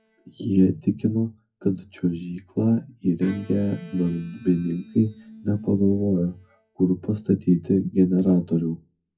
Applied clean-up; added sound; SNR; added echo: classical method WPE with log-MMSE.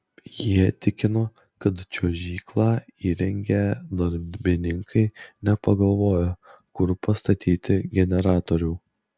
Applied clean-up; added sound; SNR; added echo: none; none; none; none.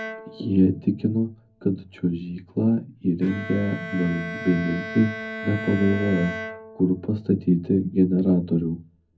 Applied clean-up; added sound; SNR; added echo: none; Bowed string instrument; 13 dB; reverberation time 0.4 s.